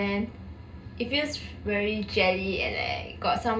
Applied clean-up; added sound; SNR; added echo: none; none; none; reverberation time 0.2 s.